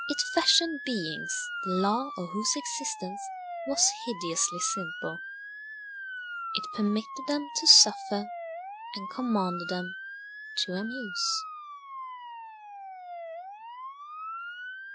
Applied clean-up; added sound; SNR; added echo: classical method Wiener filter.